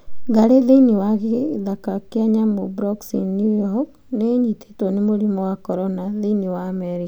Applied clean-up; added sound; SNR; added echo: none; none; none; none.